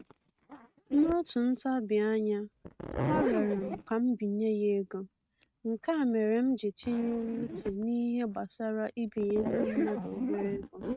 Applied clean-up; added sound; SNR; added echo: neural mask model RNNoise.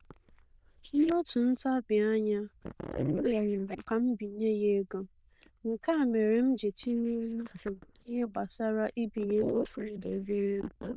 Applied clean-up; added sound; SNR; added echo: neural diffusion model UNIVERSE++.